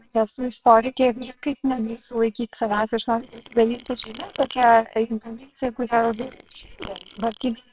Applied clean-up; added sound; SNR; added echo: neural separator model SepFormer WHAMR!.